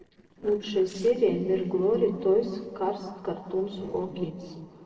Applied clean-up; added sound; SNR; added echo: neural separator model SepFormer DNS4.